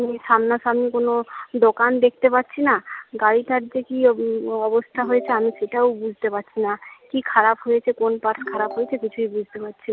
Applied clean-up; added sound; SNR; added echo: none; Ringtone / Chime; 15 dB; none.